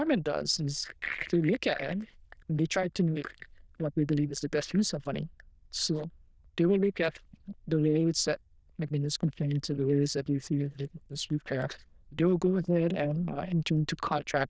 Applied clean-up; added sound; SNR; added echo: neural diffusion model UNIVERSE++.